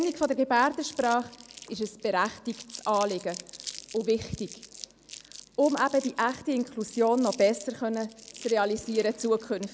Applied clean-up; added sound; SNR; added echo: none; Crumpling, crinkling; 18 dB; none.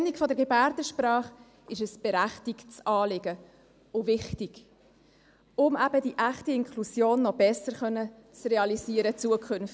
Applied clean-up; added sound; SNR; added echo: none; none; none; none.